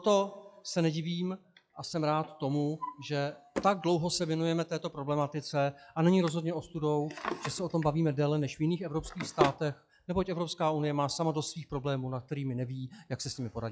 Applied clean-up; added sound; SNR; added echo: classical method log-MMSE.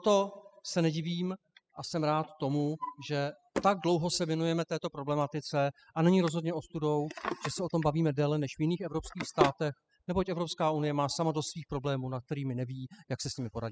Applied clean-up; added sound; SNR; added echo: classical method spectral subtraction.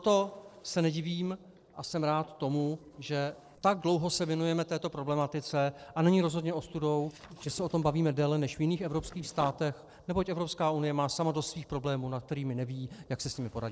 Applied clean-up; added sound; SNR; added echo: neural separator model SepFormer DNS4.